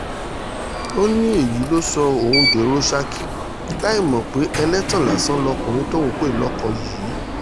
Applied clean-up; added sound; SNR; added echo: none; Alarm; 4 dB; none.